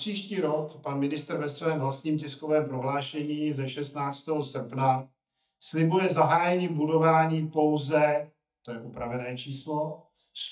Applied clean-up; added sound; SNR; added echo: neural mask model DeepFilterNet 3.